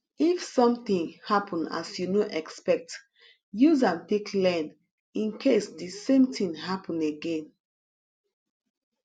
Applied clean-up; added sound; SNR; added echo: none; none; none; none.